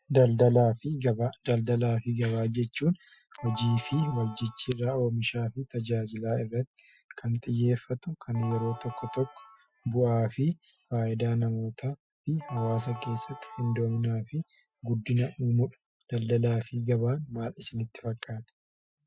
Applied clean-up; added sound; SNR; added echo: classical method Wiener filter.